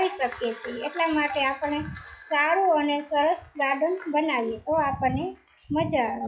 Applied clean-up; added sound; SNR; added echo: classical method log-MMSE.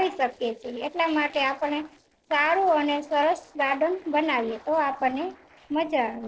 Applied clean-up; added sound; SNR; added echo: neural separator model SepFormer DNS4.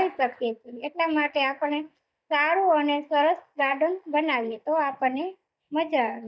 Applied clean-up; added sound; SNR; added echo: neural mask model DeepFilterNet 3.